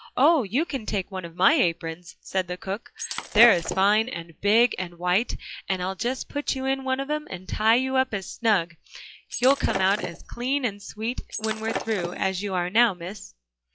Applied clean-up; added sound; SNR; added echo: classical method log-MMSE.